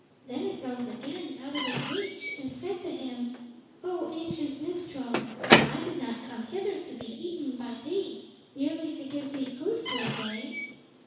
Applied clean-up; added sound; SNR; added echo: none; Squeak / Slam / Wood; -1 dB; reverberation time 1.1 s.